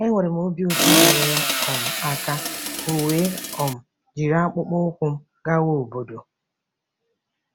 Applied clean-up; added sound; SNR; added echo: none; Accelerating, revving, vroom; -3 dB; none.